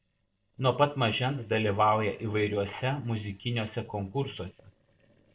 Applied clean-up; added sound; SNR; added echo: neural separator model SepFormer DNS4.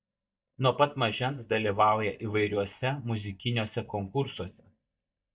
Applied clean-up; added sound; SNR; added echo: neural mask model DeepFilterNet 3.